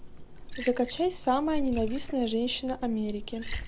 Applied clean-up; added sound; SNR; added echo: none; Liquid; 7 dB; none.